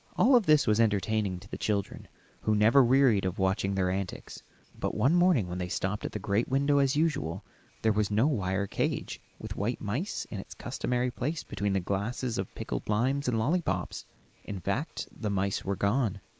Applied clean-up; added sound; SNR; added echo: none; none; none; none.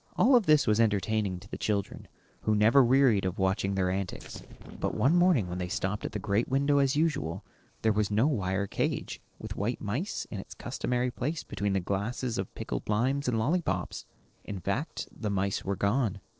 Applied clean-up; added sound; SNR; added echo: neural separator model SepFormer DNS4.